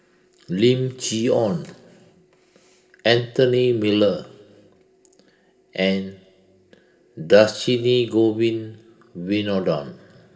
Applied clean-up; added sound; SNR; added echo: none; none; none; reverberation time 1.9 s.